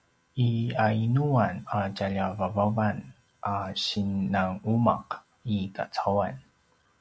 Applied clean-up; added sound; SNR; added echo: none; none; none; none.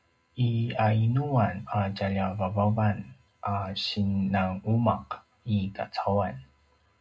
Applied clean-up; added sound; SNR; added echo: none; none; none; reverberation time 0.2 s.